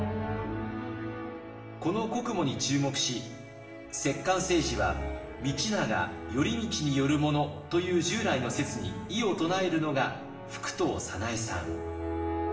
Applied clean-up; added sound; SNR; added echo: none; none; none; reverberation time 0.9 s.